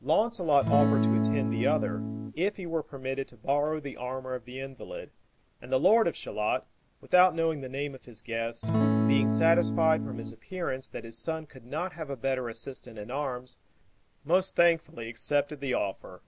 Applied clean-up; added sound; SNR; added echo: none; Acoustic guitar / Strum; -2 dB; none.